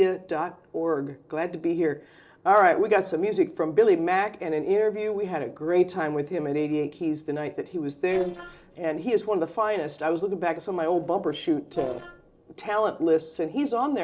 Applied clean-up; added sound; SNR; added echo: neural separator model SepFormer DNS4.